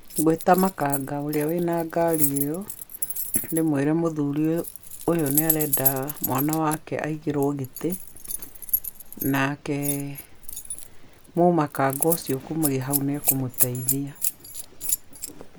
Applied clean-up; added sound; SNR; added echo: none; Keys jangling; 5 dB; none.